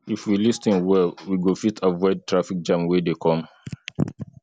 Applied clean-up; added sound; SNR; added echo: none; none; none; none.